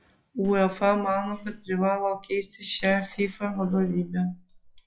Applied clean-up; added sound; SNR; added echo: classical method log-MMSE.